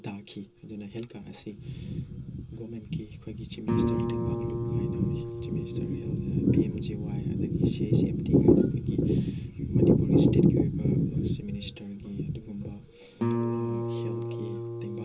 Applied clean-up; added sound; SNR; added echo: none; Guitar; 8 dB; reverberation time 0.2 s.